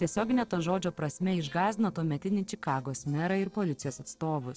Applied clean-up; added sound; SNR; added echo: neural separator model SepFormer DNS4.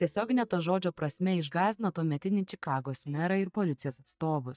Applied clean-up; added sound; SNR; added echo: neural mask model DeepFilterNet 3.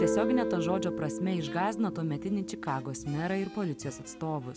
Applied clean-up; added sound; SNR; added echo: none; Guitar; 3 dB; none.